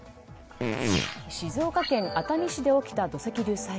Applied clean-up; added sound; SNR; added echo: none; Fart; 3 dB; none.